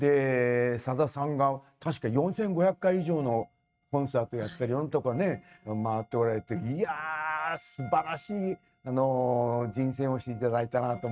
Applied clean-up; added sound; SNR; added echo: neural mask model RNNoise.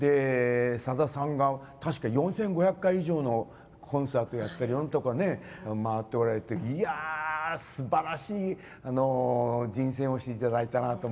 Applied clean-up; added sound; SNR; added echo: none; none; none; none.